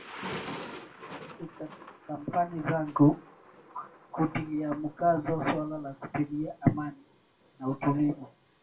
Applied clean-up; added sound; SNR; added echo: none; Thunder; 16 dB; reverberation time 0.2 s.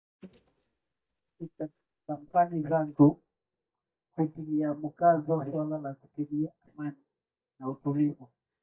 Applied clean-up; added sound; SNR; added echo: neural mask model DeepFilterNet 3.